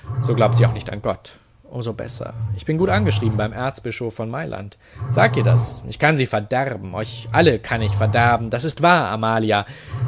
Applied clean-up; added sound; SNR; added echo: none; Growling; 3 dB; none.